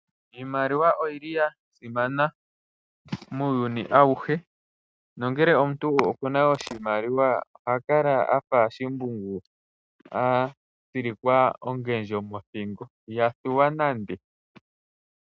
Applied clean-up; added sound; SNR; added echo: neural mask model RNNoise.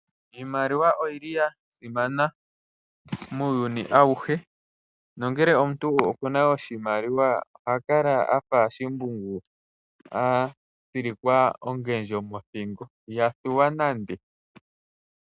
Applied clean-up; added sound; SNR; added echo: none; none; none; none.